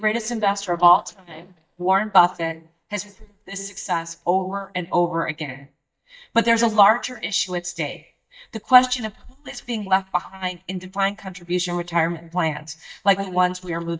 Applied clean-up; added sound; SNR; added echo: neural mask model DeepFilterNet 3.